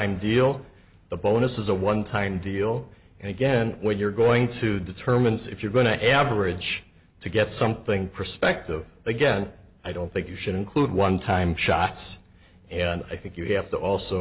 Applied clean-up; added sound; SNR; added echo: none; none; none; none.